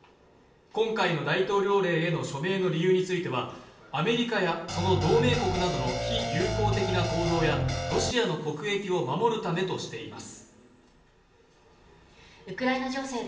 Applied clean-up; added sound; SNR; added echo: none; Guitar; 1 dB; reverberation time 0.7 s.